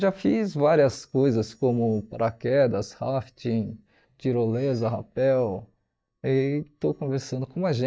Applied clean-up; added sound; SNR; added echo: neural mask model DeepFilterNet 3.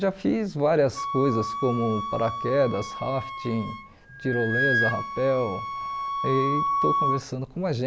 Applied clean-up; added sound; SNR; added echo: none; Wind instrument, woodwind instrument; 3 dB; none.